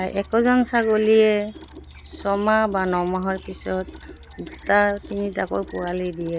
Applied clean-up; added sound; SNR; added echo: none; Truck + Mechanisms; 19 dB; none.